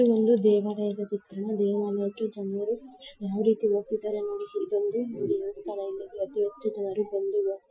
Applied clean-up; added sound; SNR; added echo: classical method Wiener filter.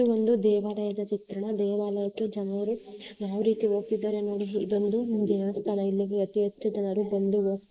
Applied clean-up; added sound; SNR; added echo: neural mask model Resemble Enhance denoiser.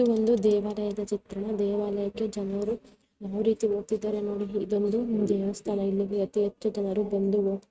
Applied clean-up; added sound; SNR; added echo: neural mask model RNNoise.